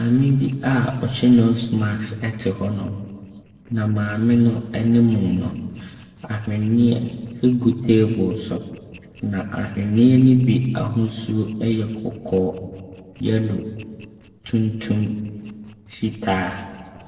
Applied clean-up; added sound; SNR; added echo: neural separator model SepFormer DNS4.